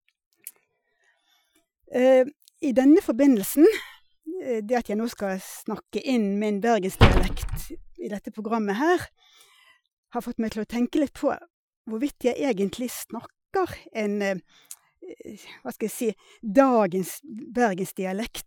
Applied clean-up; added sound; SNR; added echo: classical method Wiener filter.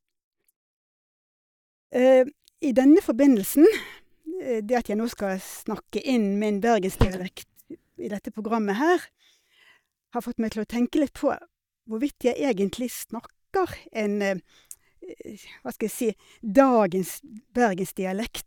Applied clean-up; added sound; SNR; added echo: neural mask model DeepFilterNet 3.